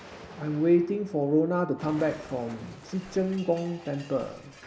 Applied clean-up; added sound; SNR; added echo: none; Explosion; 19 dB; none.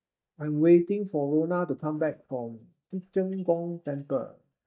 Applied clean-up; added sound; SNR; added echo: neural mask model DeepFilterNet 3.